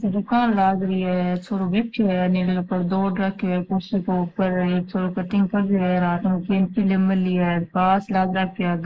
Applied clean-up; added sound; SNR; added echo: neural mask model Resemble Enhance denoiser.